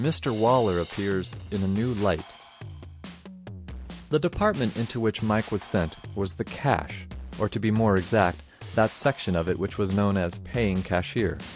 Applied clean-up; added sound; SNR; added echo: none; Drum kit; 14 dB; none.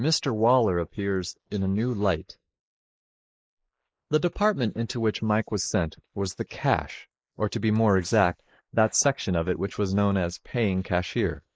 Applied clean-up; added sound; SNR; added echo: neural mask model Resemble Enhance denoiser.